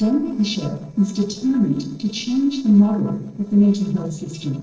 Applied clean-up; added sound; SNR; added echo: neural separator model SepFormer DNS4.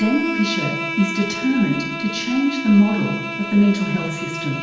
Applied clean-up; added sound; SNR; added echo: none; Bowed string instrument; 8 dB; reverberation time 0.8 s.